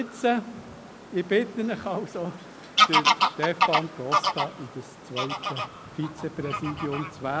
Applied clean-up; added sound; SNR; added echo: none; Bird vocalization, bird call, bird song / Fowl; -2 dB; none.